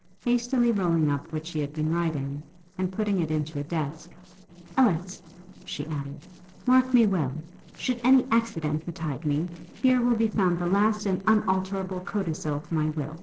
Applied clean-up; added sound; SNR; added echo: neural separator model SepFormer DNS4.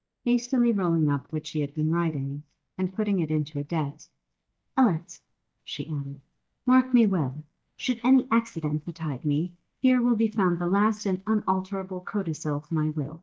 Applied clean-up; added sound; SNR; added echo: neural mask model DeepFilterNet 3.